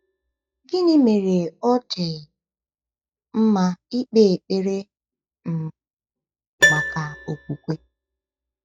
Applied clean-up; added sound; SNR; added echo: classical method log-MMSE.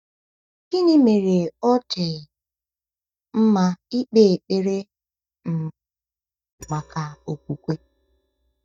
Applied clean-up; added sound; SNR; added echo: neural mask model DeepFilterNet 3.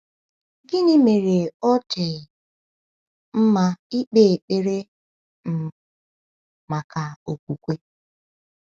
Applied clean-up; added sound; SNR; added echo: none; none; none; none.